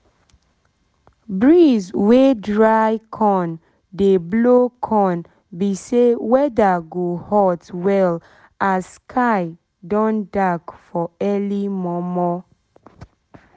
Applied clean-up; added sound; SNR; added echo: none; none; none; none.